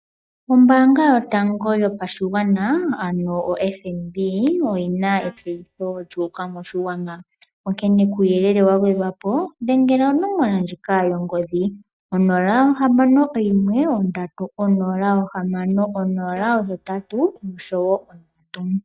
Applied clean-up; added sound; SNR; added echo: neural mask model DeepFilterNet 3.